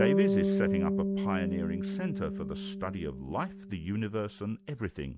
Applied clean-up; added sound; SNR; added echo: none; Bass guitar; -3 dB; none.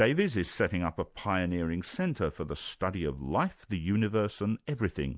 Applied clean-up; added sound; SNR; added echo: none; none; none; none.